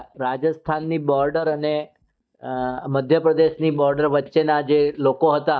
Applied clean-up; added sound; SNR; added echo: neural mask model DeepFilterNet 3.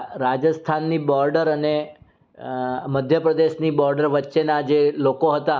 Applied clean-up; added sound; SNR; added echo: none; none; none; none.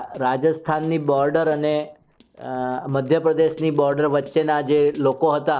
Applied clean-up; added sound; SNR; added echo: neural separator model SepFormer DNS4.